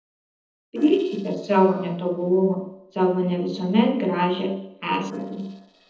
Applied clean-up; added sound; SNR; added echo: neural separator model SepFormer DNS4.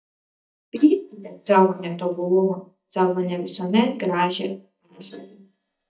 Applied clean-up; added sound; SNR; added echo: neural mask model DeepFilterNet 3.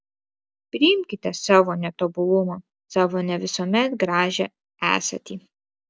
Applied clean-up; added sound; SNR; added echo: none; none; none; none.